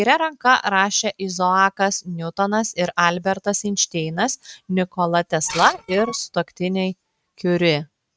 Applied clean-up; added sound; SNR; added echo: neural mask model RNNoise.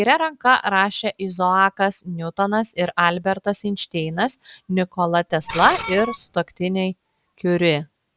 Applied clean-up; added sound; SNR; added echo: none; Screech; 9 dB; none.